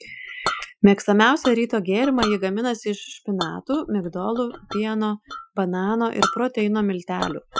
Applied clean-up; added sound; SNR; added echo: classical method Wiener filter.